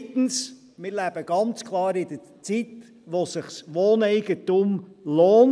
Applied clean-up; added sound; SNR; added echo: none; none; none; none.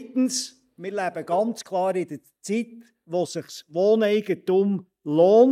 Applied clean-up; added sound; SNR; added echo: neural mask model DeepFilterNet 3.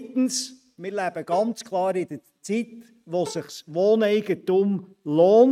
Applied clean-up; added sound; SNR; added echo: neural mask model RNNoise.